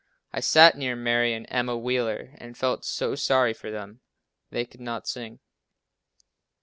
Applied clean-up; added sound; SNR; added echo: none; none; none; none.